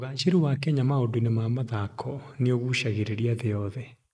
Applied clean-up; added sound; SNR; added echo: neural mask model Resemble Enhance denoiser.